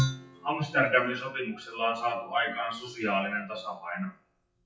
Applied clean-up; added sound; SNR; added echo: classical method WPE with log-MMSE.